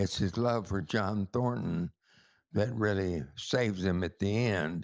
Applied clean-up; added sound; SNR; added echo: none; none; none; none.